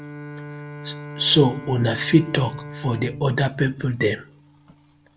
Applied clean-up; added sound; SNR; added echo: none; Bowed string instrument; 14 dB; none.